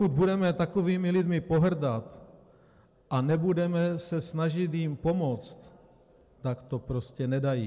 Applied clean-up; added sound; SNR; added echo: none; none; none; none.